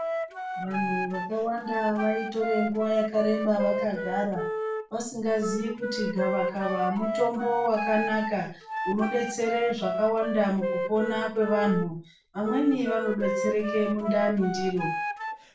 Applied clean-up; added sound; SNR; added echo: none; Wind instrument, woodwind instrument; 4 dB; reverberation time 0.3 s.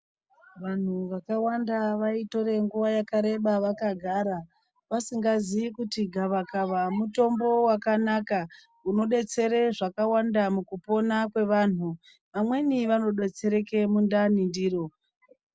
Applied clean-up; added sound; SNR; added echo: none; none; none; none.